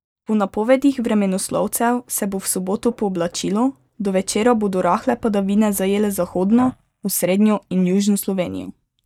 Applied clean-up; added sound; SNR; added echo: neural mask model DeepFilterNet 3.